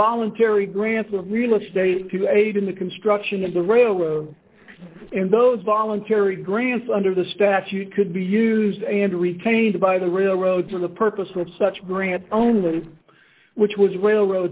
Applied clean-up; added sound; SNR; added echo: neural separator model SepFormer DNS4.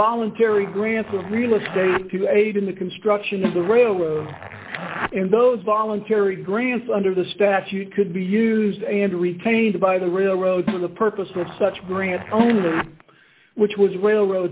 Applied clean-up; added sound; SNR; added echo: none; Zipper (clothing) + Snare drum; 11 dB; none.